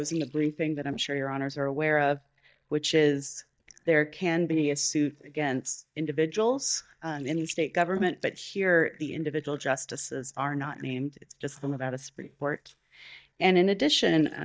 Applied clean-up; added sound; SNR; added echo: neural mask model DeepFilterNet 3.